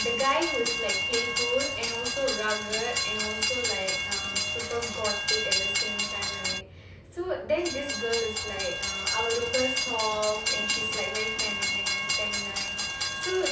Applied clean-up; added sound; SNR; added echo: none; Train; -2 dB; none.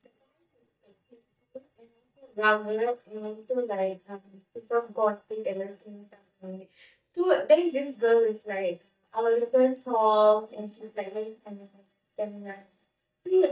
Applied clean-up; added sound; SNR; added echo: neural mask model DeepFilterNet 3.